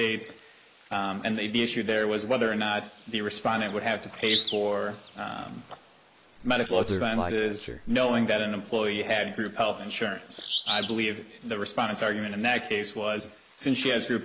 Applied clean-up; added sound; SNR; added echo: neural mask model Resemble Enhance denoiser.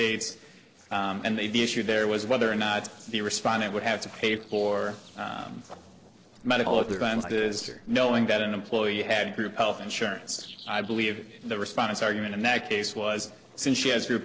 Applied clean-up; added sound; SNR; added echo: neural separator model SepFormer DNS4.